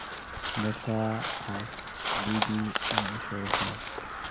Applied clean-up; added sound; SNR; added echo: none; Crow; -3 dB; none.